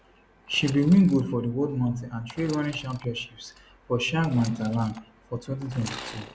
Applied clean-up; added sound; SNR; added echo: none; Sawing / Engine; 19 dB; none.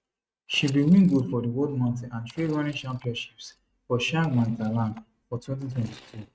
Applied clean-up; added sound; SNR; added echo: neural mask model RNNoise.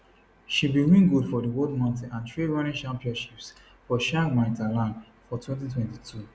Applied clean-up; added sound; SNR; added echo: none; none; none; none.